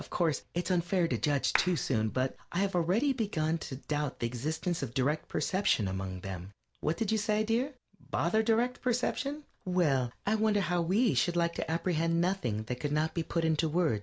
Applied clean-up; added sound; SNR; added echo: none; Clapping; 10 dB; none.